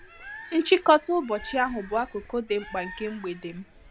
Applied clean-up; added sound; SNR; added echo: none; Bird; 18 dB; none.